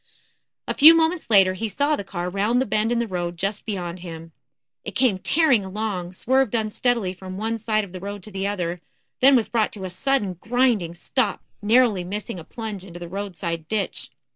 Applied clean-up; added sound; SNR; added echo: neural mask model Resemble Enhance denoiser.